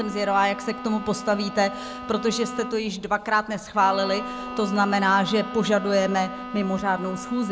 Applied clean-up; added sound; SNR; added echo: none; Bowed string instrument; 11 dB; none.